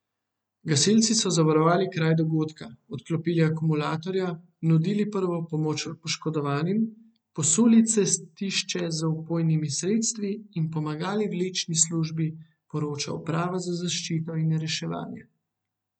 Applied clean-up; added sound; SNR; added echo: none; none; none; none.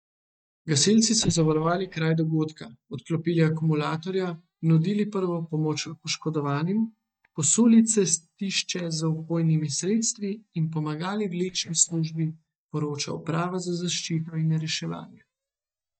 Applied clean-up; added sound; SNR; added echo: neural mask model DeepFilterNet 3.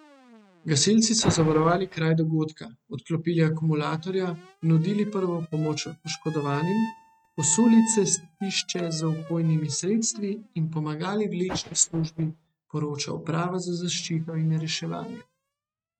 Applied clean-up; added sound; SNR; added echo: neural mask model RNNoise.